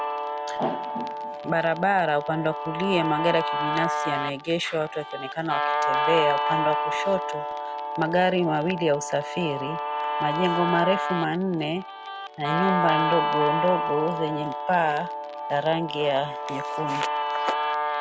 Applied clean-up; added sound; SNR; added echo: none; Guitar; 1 dB; none.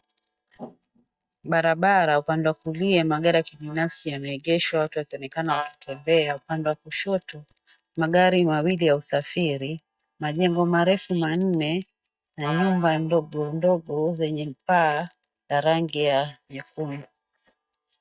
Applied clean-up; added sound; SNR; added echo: neural mask model DeepFilterNet 3.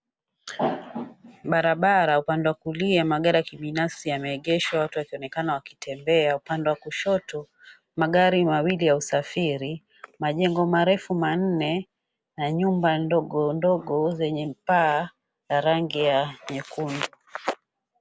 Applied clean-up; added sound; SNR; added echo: none; none; none; none.